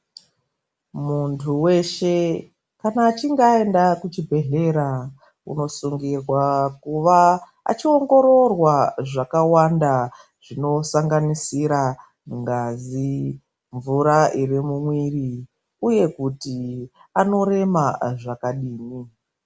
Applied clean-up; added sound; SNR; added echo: none; none; none; none.